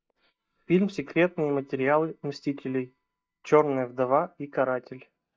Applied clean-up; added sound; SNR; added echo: neural mask model DeepFilterNet 3.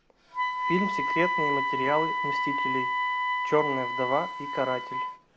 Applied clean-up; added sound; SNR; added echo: none; Wind instrument, woodwind instrument; -2 dB; none.